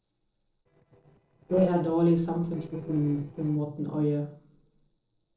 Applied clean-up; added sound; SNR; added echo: neural separator model SepFormer DNS4.